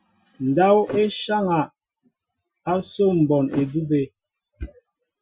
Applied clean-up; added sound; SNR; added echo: classical method Wiener filter.